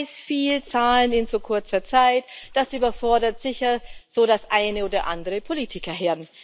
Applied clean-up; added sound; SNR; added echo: neural mask model Resemble Enhance denoiser.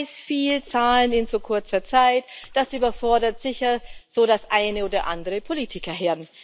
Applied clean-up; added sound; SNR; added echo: none; Splash, splatter; 13 dB; none.